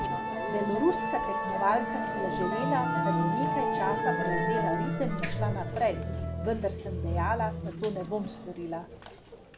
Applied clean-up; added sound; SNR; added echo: none; Musical instrument; -2 dB; none.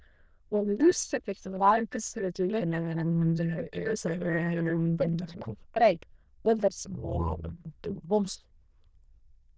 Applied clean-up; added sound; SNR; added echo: neural diffusion model UNIVERSE++.